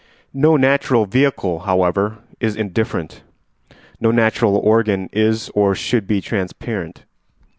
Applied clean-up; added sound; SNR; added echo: none; none; none; none.